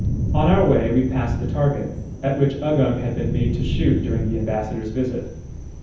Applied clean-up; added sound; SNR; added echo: none; Thunder; 3 dB; reverberation time 0.7 s.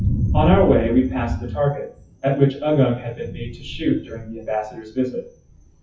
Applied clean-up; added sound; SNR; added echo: classical method WPE with log-MMSE.